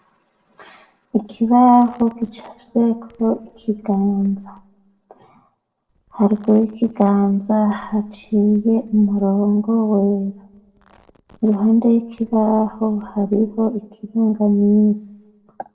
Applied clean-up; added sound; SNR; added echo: neural separator model SepFormer DNS4.